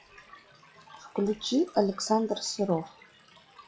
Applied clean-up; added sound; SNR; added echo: classical method WPE with log-MMSE.